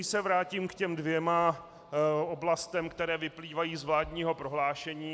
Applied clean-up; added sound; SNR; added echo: none; none; none; none.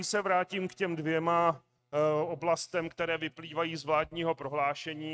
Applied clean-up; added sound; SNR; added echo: neural mask model RNNoise.